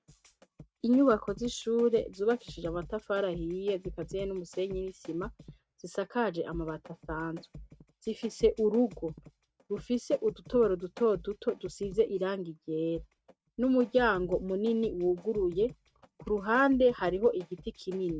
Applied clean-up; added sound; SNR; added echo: neural mask model RNNoise.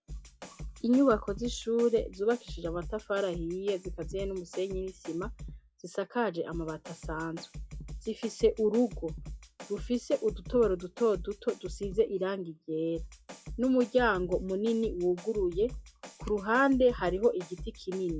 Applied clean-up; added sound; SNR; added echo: classical method log-MMSE.